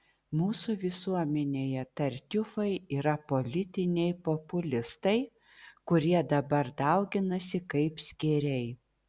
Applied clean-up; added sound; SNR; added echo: none; none; none; none.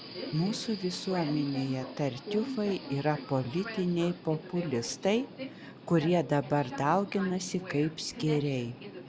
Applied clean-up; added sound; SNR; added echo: none; Subway, metro, underground; 11 dB; none.